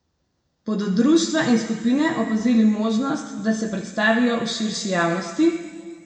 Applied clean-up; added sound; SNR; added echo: none; none; none; reverberation time 2.1 s.